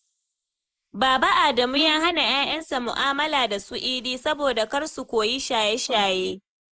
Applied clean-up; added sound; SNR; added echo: neural mask model Resemble Enhance denoiser.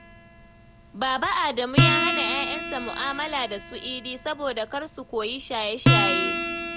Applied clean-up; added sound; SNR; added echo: none; Acoustic guitar; -4 dB; none.